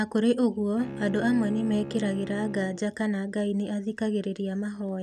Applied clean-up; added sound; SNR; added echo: none; Bowed string instrument; 13 dB; none.